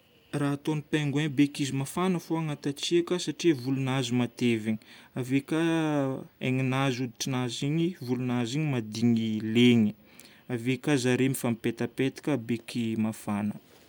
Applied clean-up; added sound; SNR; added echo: none; none; none; none.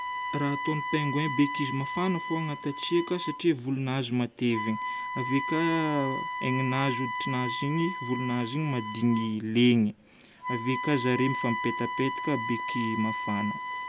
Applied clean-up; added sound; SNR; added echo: none; Wind instrument, woodwind instrument; 6 dB; none.